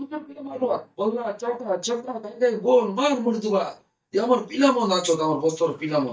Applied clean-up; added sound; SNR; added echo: neural mask model DeepFilterNet 3.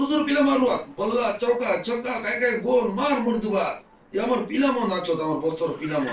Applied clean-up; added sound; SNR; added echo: neural separator model SepFormer DNS4.